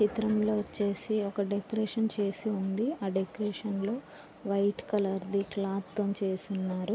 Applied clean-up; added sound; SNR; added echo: none; none; none; none.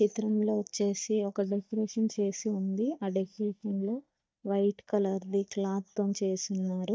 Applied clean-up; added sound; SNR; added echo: neural mask model DeepFilterNet 3.